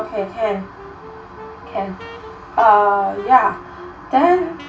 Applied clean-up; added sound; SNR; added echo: none; Wind instrument, woodwind instrument; 20 dB; reverberation time 0.2 s.